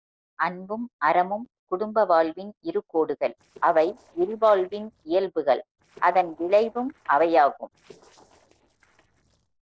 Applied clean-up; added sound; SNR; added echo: neural separator model SepFormer DNS4.